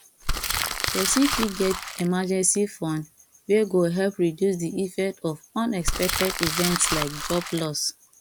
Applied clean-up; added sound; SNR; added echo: none; Crumpling, crinkling; 3 dB; none.